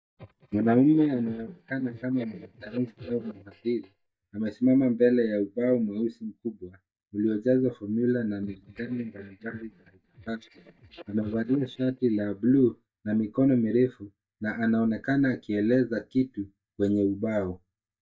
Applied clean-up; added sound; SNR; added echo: neural mask model DeepFilterNet 3.